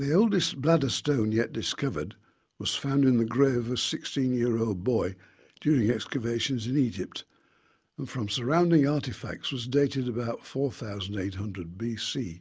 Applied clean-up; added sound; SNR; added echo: none; none; none; none.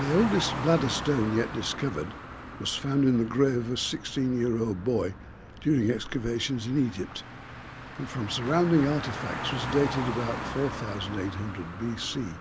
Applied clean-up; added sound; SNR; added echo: none; Car; 9 dB; none.